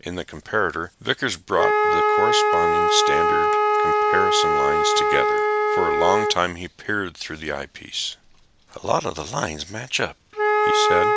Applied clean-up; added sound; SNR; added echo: none; Wind instrument, woodwind instrument; -5 dB; none.